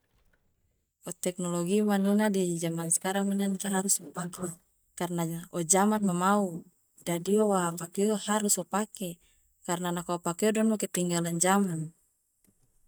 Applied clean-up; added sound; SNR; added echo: neural mask model DeepFilterNet 3.